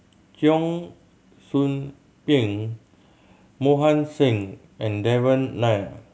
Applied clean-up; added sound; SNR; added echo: none; none; none; none.